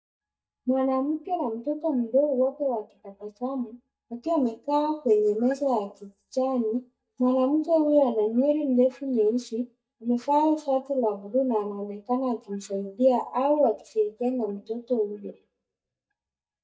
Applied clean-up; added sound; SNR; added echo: neural mask model DeepFilterNet 3.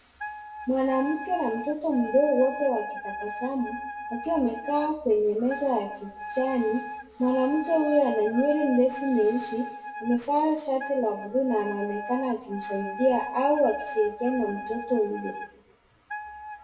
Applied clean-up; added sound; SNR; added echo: none; Wind instrument, woodwind instrument; 11 dB; reverberation time 0.6 s.